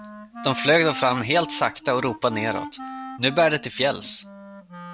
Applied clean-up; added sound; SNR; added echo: none; Wind instrument, woodwind instrument; 13 dB; none.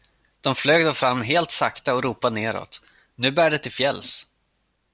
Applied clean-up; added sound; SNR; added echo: none; none; none; none.